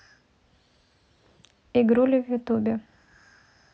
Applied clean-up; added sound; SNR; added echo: none; none; none; none.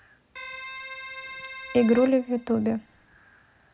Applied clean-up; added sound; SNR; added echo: none; Keyboard (musical); 12 dB; none.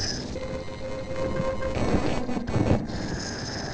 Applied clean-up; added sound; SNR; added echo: neural separator model SepFormer DNS4.